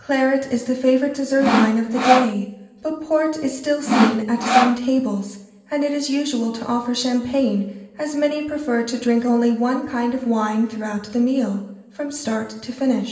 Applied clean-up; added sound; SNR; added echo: none; Sawing; -3 dB; reverberation time 0.9 s.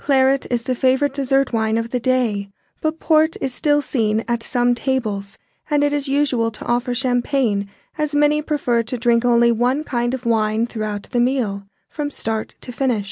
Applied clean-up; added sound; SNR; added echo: none; none; none; none.